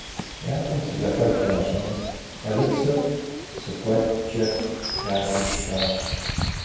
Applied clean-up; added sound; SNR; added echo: none; Bird vocalization, bird call, bird song; 5 dB; reverberation time 1.2 s.